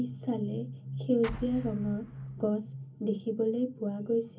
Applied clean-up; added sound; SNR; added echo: none; Explosion; 14 dB; reverberation time 0.3 s.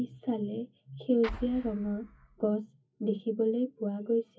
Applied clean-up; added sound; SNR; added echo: classical method WPE with log-MMSE.